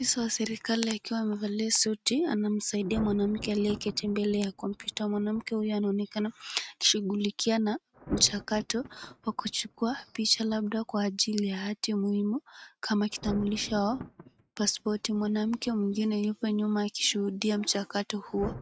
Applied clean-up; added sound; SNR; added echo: neural mask model RNNoise.